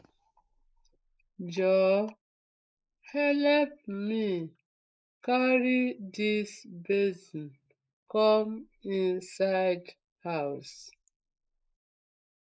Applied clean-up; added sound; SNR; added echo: neural mask model Resemble Enhance denoiser.